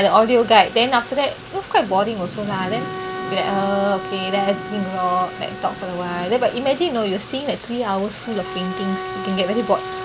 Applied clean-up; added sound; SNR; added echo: none; Bowed string instrument + Thunder / Rain; 10 dB; none.